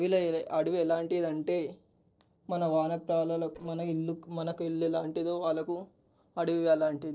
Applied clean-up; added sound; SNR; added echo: neural separator model SepFormer DNS4.